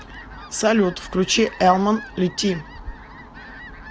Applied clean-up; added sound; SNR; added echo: none; Fowl; 19 dB; none.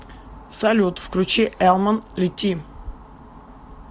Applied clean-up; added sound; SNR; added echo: none; none; none; none.